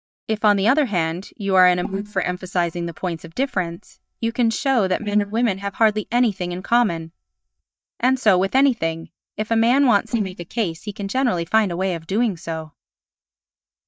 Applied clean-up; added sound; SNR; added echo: neural mask model DeepFilterNet 3.